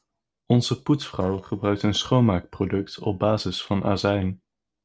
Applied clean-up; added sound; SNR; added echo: neural separator model SepFormer DNS4.